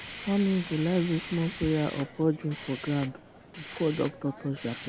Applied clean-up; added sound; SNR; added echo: none; Hiss; 3 dB; none.